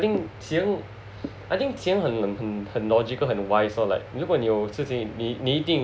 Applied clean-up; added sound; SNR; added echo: none; none; none; none.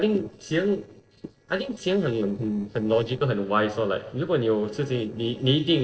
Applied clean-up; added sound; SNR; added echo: neural separator model SepFormer DNS4.